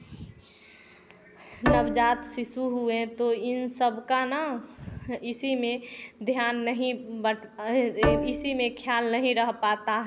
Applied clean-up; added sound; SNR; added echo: none; Bowed string instrument; 2 dB; none.